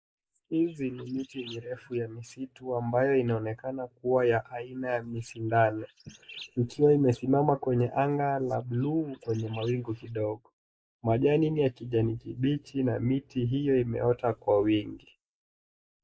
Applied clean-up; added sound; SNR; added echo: neural mask model Resemble Enhance denoiser.